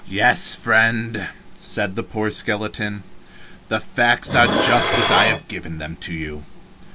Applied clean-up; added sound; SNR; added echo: none; Dishes, pots, and pans; 2 dB; none.